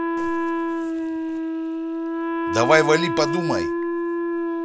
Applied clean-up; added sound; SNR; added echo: none; Wind instrument, woodwind instrument; -1 dB; none.